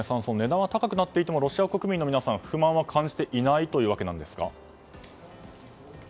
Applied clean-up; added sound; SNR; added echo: none; none; none; none.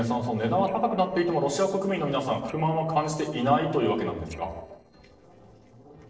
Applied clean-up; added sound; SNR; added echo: neural separator model SepFormer DNS4.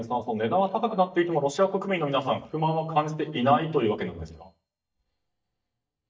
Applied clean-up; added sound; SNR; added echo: neural mask model DeepFilterNet 3.